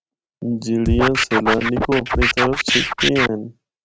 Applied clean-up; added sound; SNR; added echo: neural mask model RNNoise.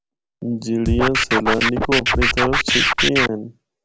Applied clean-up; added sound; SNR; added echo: none; Scratching (performance technique); -4 dB; none.